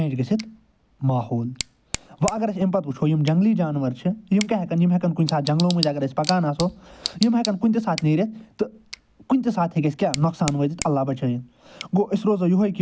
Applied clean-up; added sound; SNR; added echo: none; Tick / Bicycle; 15 dB; none.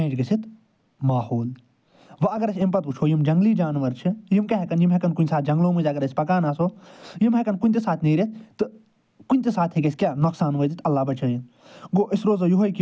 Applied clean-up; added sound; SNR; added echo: none; none; none; none.